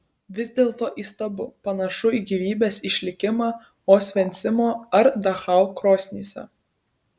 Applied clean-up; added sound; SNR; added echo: none; none; none; none.